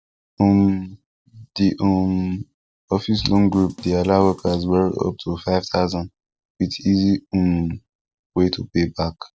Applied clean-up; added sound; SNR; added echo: neural separator model SepFormer DNS4.